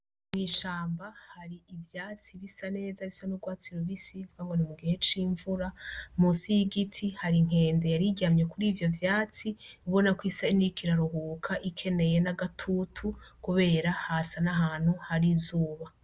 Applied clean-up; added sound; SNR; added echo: none; none; none; none.